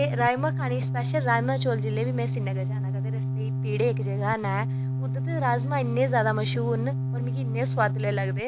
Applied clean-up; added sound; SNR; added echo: none; Organ; -1 dB; none.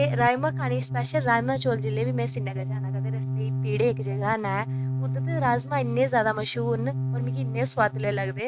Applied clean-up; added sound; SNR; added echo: neural mask model RNNoise.